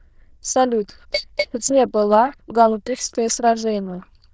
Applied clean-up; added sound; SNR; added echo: neural diffusion model UNIVERSE++.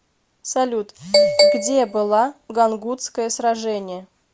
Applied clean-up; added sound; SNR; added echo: none; none; none; none.